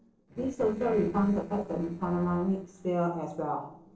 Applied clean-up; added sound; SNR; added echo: neural separator model SepFormer DNS4.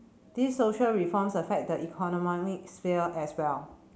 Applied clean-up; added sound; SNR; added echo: none; none; none; none.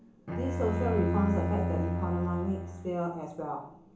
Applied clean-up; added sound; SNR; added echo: none; Bowed string instrument; 0 dB; reverberation time 0.8 s.